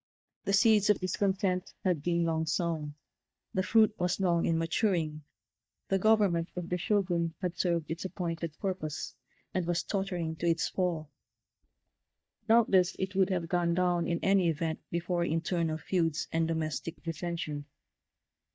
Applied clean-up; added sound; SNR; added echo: neural mask model DeepFilterNet 3.